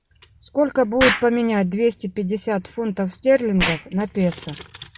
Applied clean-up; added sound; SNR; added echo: none; Explosion; 9 dB; none.